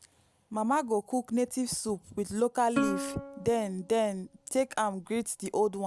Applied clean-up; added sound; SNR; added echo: none; Plucked string instrument; 7 dB; none.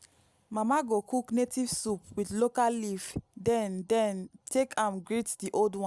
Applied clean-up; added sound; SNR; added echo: none; none; none; none.